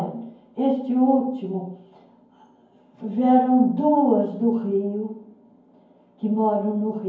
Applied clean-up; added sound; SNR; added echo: none; none; none; reverberation time 0.9 s.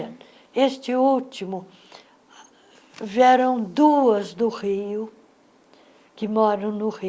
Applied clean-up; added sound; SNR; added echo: none; none; none; none.